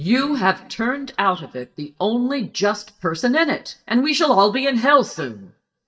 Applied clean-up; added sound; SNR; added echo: neural mask model DeepFilterNet 3.